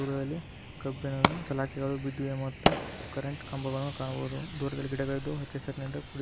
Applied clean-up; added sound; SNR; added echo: none; Fire; 1 dB; none.